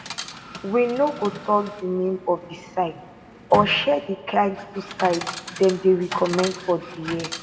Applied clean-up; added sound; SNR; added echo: none; Coin (dropping) / Chatter; 12 dB; reverberation time 1.1 s.